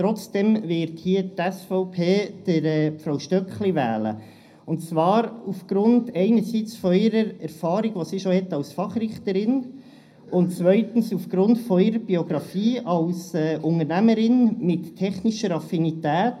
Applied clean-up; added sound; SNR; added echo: none; none; none; reverberation time 0.4 s.